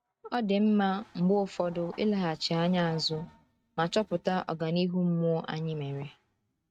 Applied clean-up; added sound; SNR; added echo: neural mask model RNNoise.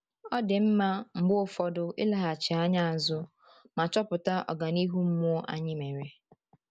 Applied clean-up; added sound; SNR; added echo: none; none; none; none.